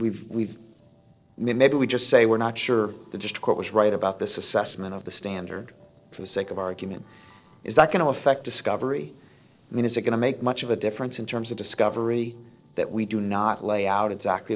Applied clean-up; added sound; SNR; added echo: neural separator model SepFormer DNS4.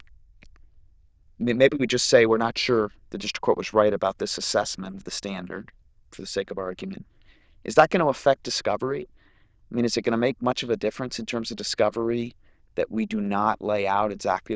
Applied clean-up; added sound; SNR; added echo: neural diffusion model UNIVERSE++.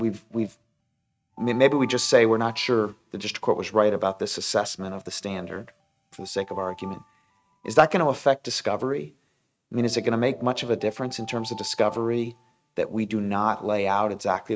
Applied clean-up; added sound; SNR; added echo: neural mask model RNNoise.